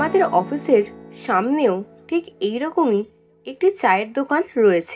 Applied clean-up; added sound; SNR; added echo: none; Strum; 20 dB; reverberation time 0.3 s.